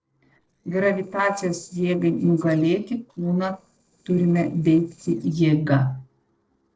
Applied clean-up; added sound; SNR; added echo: neural separator model SepFormer DNS4.